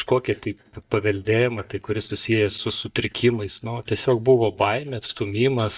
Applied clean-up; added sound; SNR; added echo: neural mask model DeepFilterNet 3.